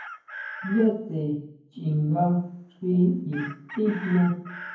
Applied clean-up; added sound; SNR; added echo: none; Chicken, rooster; 16 dB; reverberation time 0.9 s.